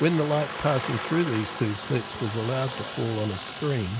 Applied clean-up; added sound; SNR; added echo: none; Aircraft; 8 dB; none.